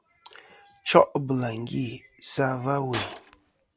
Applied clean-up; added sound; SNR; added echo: none; Shatter; 11 dB; none.